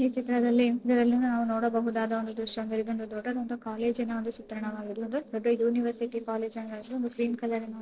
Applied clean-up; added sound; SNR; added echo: neural separator model SepFormer DNS4.